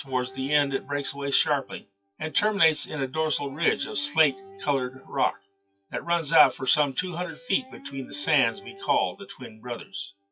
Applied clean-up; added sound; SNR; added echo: classical method WPE with log-MMSE.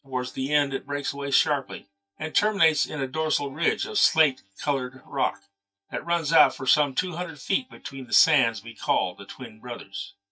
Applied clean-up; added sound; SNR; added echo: neural mask model DeepFilterNet 3.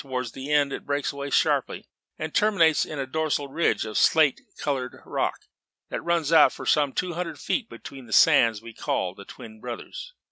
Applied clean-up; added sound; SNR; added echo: none; none; none; none.